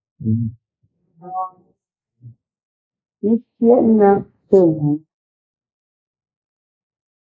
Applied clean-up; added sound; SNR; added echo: neural mask model Resemble Enhance denoiser.